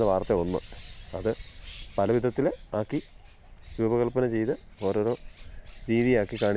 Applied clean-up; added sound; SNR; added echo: none; Bird; 16 dB; none.